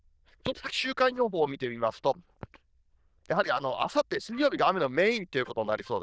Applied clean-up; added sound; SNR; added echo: neural diffusion model UNIVERSE++.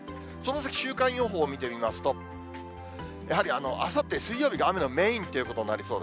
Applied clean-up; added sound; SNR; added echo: none; none; none; none.